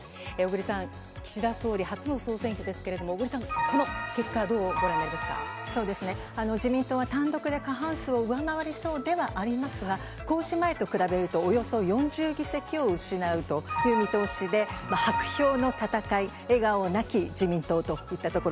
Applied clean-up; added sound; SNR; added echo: none; none; none; none.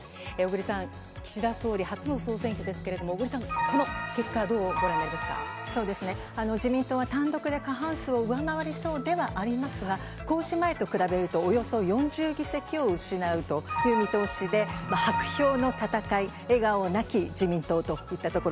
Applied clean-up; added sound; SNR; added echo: none; Bass guitar; 17 dB; none.